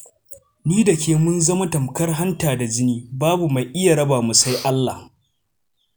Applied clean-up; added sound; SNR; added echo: none; Breathing; 16 dB; none.